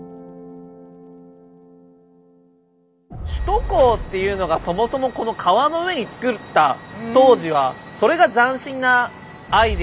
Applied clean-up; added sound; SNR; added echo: none; Fire; 13 dB; none.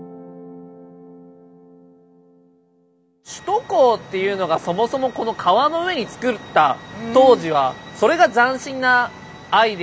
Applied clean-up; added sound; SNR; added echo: none; none; none; none.